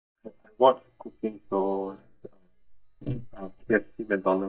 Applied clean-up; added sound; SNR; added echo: neural mask model DeepFilterNet 3.